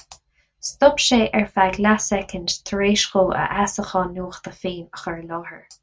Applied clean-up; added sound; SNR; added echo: none; none; none; none.